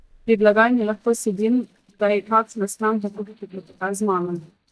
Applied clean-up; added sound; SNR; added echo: neural mask model DeepFilterNet 3.